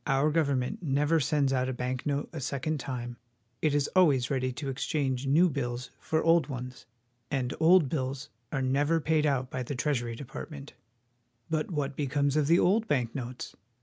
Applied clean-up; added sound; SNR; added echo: none; none; none; none.